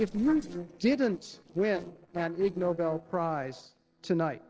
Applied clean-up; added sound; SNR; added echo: neural separator model SepFormer DNS4.